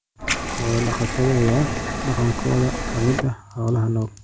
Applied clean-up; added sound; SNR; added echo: none; Liquid; 4 dB; none.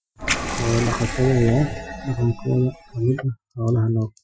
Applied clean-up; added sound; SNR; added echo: classical method Wiener filter.